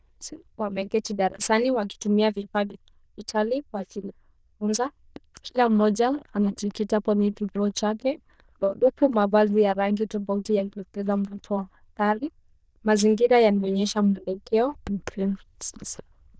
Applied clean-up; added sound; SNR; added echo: neural diffusion model UNIVERSE++.